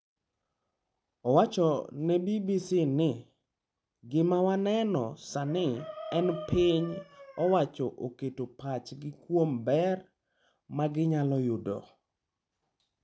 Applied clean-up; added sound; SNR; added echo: none; none; none; none.